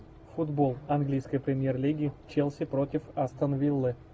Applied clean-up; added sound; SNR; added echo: none; none; none; none.